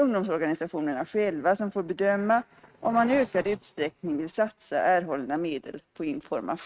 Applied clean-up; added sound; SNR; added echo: neural mask model RNNoise.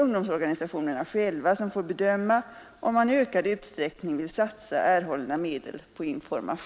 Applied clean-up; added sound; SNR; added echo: none; none; none; none.